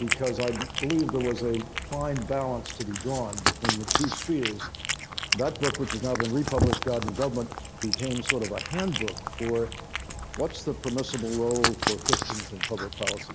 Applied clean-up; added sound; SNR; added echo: none; Cat; 1 dB; none.